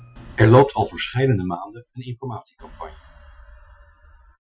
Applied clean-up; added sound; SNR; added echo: classical method Wiener filter.